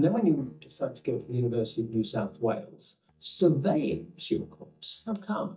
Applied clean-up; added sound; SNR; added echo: neural mask model DeepFilterNet 3.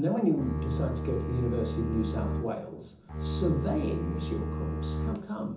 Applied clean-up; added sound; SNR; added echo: none; Bowed string instrument; 1 dB; reverberation time 0.6 s.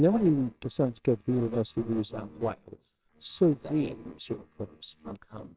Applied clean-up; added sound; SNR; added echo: neural separator model SepFormer WHAMR!.